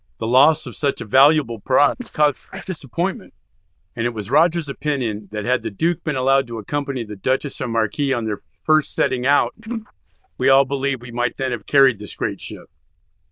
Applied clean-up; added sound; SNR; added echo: neural diffusion model UNIVERSE++.